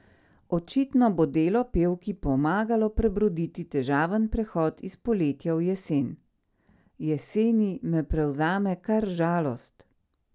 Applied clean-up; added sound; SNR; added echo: none; none; none; none.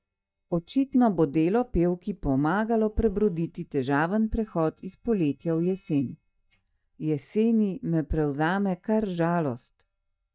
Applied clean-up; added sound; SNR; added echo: neural mask model DeepFilterNet 3.